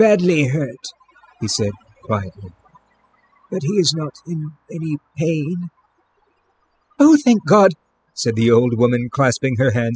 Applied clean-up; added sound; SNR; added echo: classical method spectral subtraction.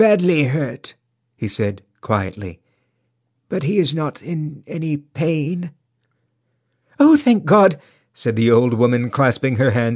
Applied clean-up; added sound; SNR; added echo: none; none; none; none.